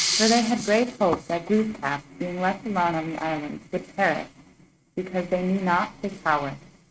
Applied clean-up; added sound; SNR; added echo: neural mask model RNNoise.